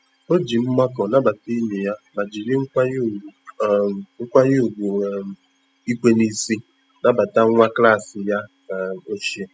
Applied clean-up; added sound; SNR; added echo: classical method spectral subtraction.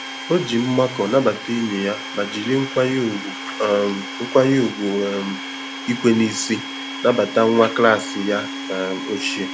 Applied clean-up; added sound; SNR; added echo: none; Domestic sounds, home sounds; 10 dB; none.